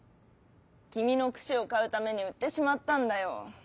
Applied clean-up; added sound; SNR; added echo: none; none; none; none.